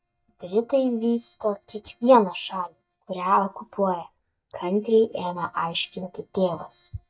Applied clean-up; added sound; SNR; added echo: neural mask model DeepFilterNet 3.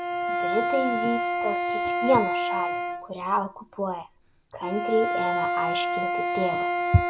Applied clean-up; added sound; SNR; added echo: none; Bowed string instrument; -1 dB; none.